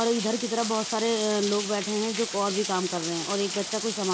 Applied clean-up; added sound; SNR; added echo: none; Rain; 6 dB; none.